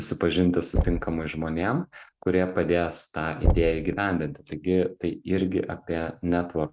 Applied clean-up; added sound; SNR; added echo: neural mask model RNNoise.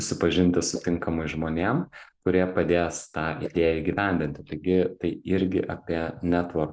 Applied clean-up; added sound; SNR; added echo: neural mask model Resemble Enhance denoiser.